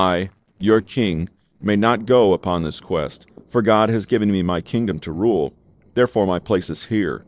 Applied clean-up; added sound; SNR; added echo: neural separator model SepFormer DNS4.